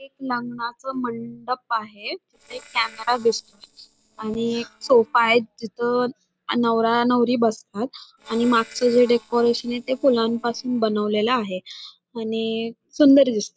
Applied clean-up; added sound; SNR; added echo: neural separator model SepFormer DNS4.